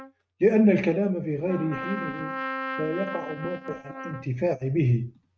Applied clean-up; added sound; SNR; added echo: neural mask model RNNoise.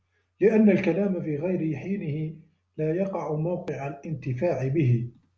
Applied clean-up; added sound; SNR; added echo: none; none; none; none.